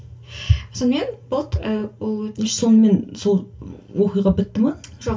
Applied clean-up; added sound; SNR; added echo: none; none; none; reverberation time 0.2 s.